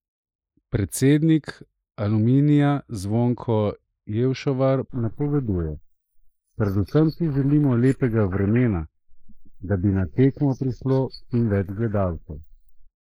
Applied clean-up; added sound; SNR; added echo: neural mask model Resemble Enhance denoiser.